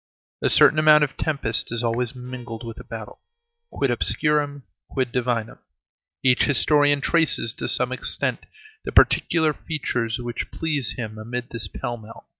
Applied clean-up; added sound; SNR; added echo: neural mask model DeepFilterNet 3.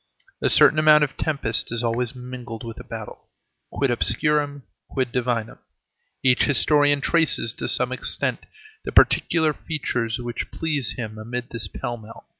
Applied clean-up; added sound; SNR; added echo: none; none; none; none.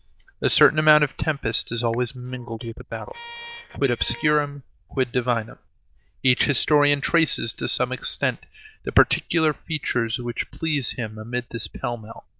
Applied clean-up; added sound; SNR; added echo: neural diffusion model UNIVERSE++.